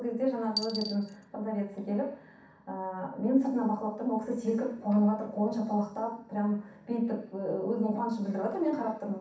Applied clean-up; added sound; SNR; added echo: none; Coin (dropping); 11 dB; reverberation time 0.7 s.